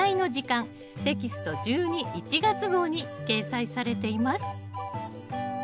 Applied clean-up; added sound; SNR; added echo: none; none; none; none.